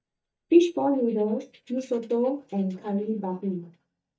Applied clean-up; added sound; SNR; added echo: neural mask model DeepFilterNet 3.